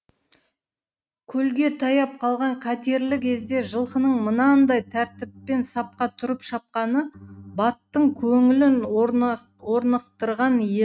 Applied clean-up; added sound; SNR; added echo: neural mask model RNNoise.